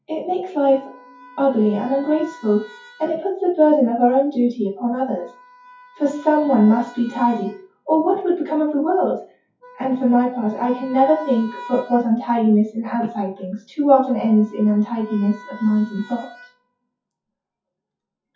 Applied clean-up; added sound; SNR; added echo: classical method WPE with log-MMSE.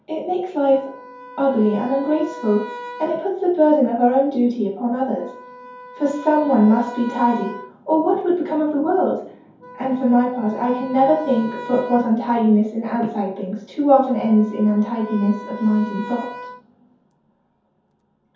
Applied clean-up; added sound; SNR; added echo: none; Wind instrument, woodwind instrument; 17 dB; reverberation time 0.6 s.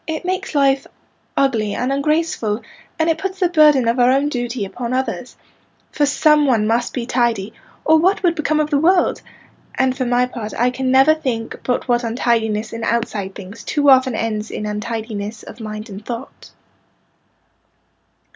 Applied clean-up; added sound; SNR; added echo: none; none; none; none.